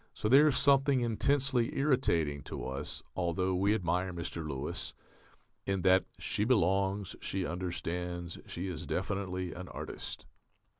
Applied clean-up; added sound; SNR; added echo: none; none; none; none.